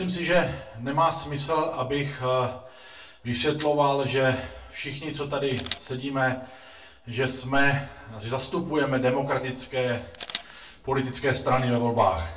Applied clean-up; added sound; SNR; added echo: none; Camera; 12 dB; reverberation time 0.3 s.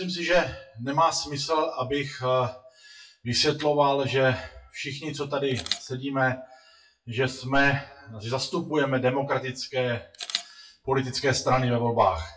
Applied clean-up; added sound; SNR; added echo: classical method WPE with log-MMSE.